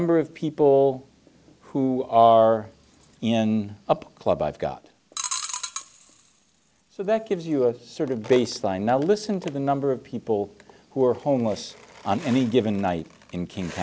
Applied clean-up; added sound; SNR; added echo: none; none; none; none.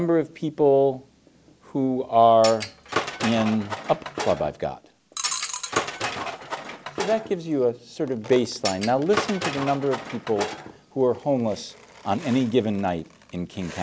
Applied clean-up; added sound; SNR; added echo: none; Tools; 7 dB; none.